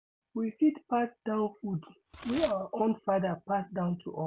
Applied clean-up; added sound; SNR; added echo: none; Packing tape, duct tape / Tearing; 16 dB; none.